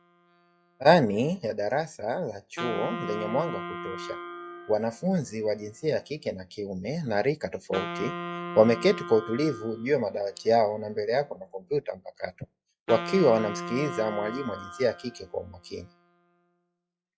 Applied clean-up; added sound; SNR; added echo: classical method log-MMSE.